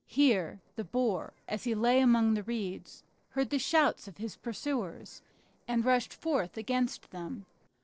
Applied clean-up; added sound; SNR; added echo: neural separator model SepFormer DNS4.